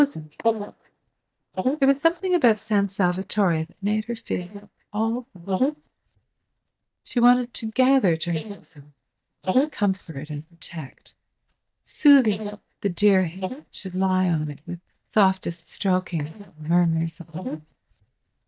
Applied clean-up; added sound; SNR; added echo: neural mask model DeepFilterNet 3.